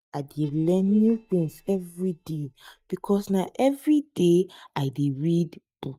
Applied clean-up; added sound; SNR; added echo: neural mask model DeepFilterNet 3.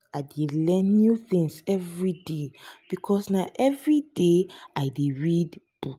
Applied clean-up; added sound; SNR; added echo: none; none; none; none.